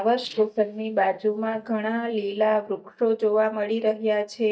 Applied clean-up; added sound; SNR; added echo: neural mask model DeepFilterNet 3.